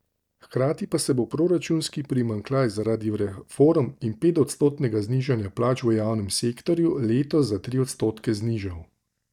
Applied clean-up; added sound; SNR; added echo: neural mask model DeepFilterNet 3.